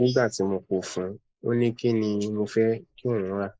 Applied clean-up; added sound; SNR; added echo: neural mask model Resemble Enhance denoiser.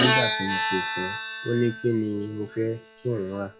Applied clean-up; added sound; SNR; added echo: classical method log-MMSE.